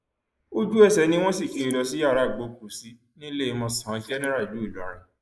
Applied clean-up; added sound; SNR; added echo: neural mask model Resemble Enhance denoiser.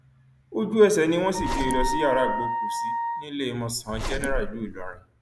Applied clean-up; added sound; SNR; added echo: none; Zipper (clothing) + Wind instrument, woodwind instrument; 3 dB; none.